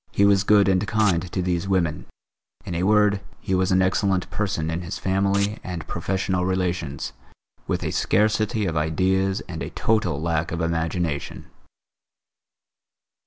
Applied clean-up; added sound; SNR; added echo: none; Domestic sounds, home sounds; 15 dB; none.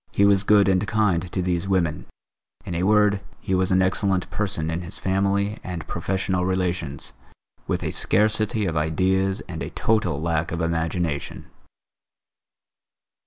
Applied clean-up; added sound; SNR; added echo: none; none; none; none.